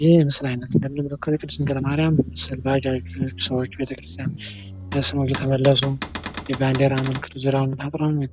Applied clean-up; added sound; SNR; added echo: none; Cupboard open or close / Door + Motorcycle; 14 dB; none.